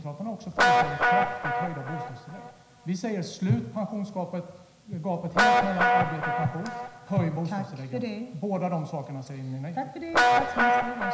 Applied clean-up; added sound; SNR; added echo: none; Guitar; -4 dB; reverberation time 0.9 s.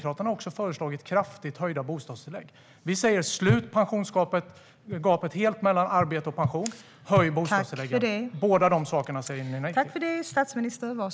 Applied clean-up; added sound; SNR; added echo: none; none; none; none.